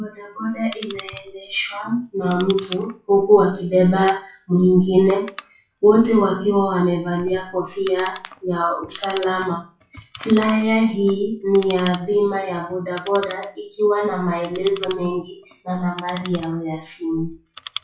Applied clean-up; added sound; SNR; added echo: classical method WPE with log-MMSE.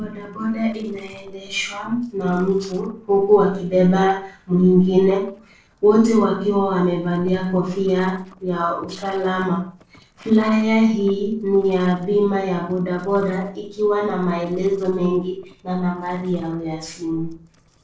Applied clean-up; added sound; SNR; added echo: neural separator model SepFormer DNS4.